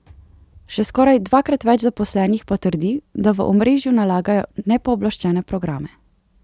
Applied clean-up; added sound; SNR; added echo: none; none; none; none.